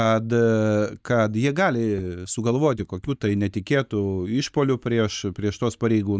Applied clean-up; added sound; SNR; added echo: neural mask model DeepFilterNet 3.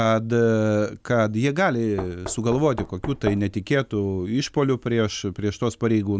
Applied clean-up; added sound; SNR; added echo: none; Knock; 15 dB; none.